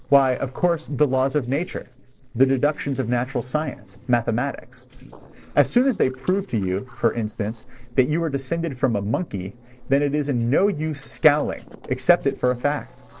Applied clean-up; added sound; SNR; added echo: neural separator model SepFormer DNS4.